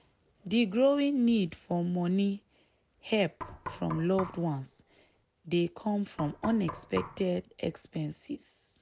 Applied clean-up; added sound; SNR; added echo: none; Knock; 13 dB; none.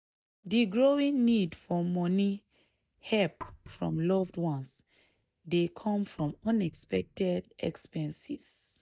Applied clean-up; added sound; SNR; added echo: neural mask model DeepFilterNet 3.